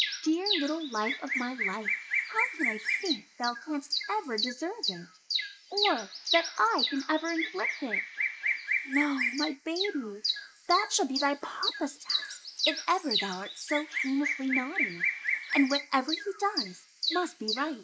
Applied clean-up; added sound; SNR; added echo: neural mask model Resemble Enhance denoiser.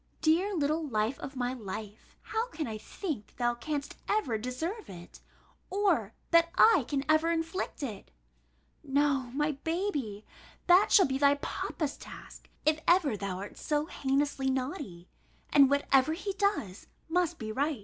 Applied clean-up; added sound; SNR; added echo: none; none; none; none.